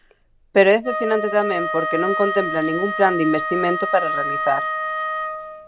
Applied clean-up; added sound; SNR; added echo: none; Wind instrument, woodwind instrument; 4 dB; none.